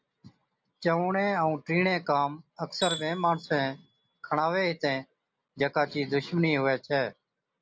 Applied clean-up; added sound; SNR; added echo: none; Tools; 14 dB; none.